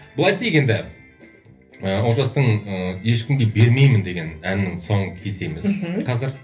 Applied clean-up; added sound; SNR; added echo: none; none; none; reverberation time 0.3 s.